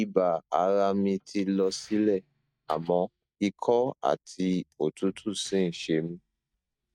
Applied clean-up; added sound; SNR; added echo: neural mask model DeepFilterNet 3.